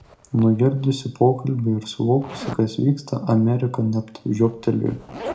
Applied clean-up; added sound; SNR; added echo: none; Zipper (clothing); 19 dB; reverberation time 0.4 s.